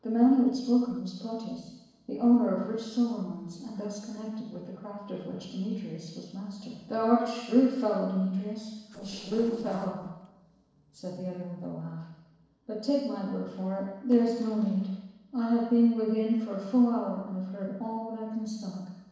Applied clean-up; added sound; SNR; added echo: neural separator model SepFormer DNS4.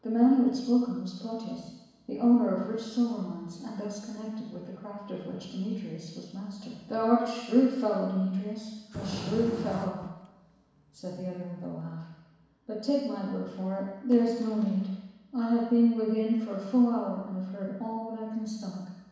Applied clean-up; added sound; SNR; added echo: none; Fire; 12 dB; reverberation time 1.1 s.